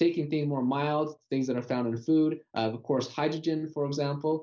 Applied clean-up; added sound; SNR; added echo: none; none; none; none.